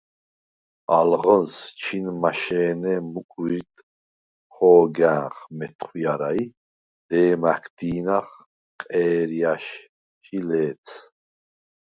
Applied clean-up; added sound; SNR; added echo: none; none; none; none.